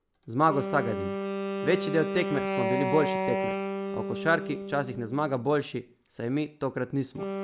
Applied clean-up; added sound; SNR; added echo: none; Wind instrument, woodwind instrument; 3 dB; none.